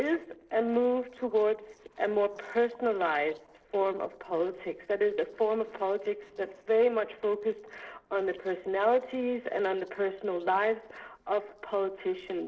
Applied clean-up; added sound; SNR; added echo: neural separator model SepFormer DNS4.